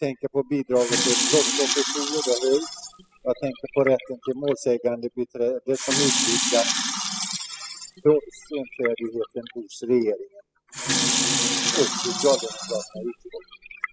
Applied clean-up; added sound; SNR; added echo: classical method spectral subtraction.